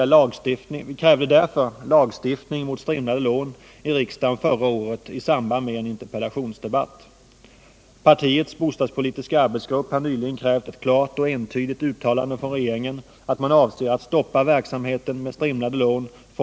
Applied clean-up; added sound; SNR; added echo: none; none; none; none.